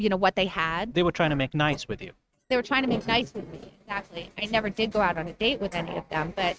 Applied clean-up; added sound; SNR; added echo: neural mask model RNNoise.